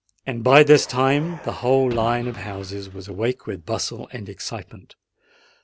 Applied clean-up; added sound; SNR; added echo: none; Car; 18 dB; none.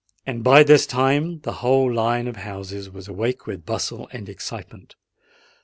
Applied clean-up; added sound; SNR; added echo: none; none; none; none.